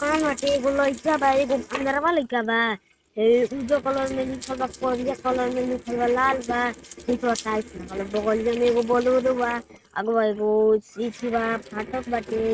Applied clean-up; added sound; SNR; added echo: neural mask model RNNoise.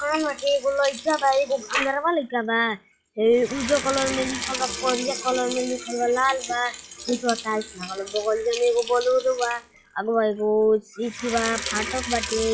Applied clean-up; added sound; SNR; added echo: classical method log-MMSE.